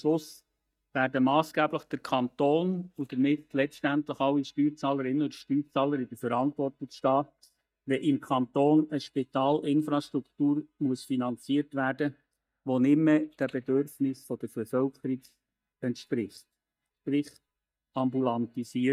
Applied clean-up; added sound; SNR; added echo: neural mask model DeepFilterNet 3.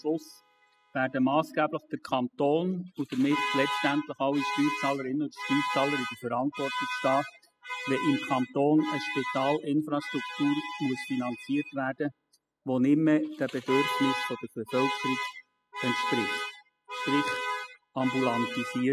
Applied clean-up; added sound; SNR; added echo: classical method spectral subtraction.